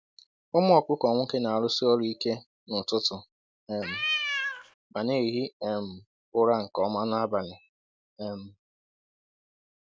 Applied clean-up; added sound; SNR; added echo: none; Cat; 2 dB; none.